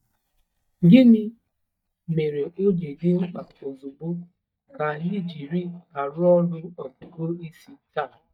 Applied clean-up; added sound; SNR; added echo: neural mask model DeepFilterNet 3.